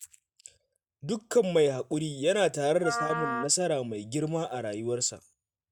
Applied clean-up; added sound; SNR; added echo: neural mask model RNNoise.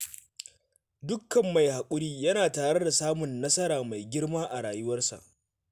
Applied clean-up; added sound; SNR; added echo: none; none; none; none.